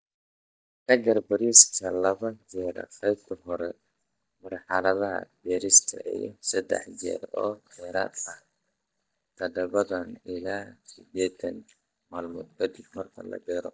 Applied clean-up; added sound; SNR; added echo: neural mask model DeepFilterNet 3.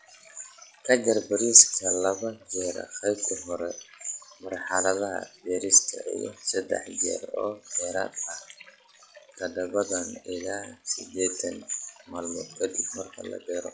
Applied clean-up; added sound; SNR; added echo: classical method log-MMSE.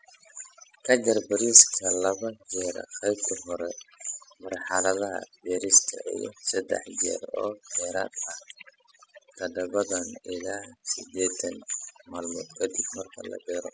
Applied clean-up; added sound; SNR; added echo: classical method spectral subtraction.